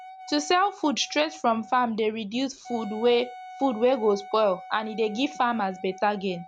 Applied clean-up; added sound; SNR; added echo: none; Wind instrument, woodwind instrument; 18 dB; none.